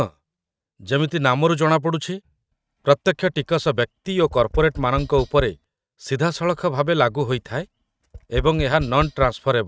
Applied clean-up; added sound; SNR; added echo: neural mask model RNNoise.